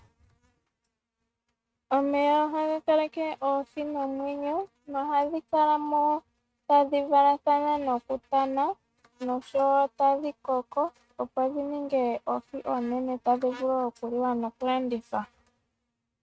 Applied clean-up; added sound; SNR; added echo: neural mask model RNNoise.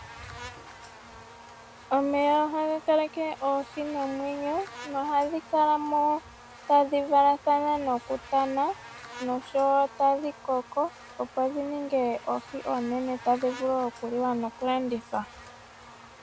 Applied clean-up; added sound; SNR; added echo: none; Buzz; 19 dB; none.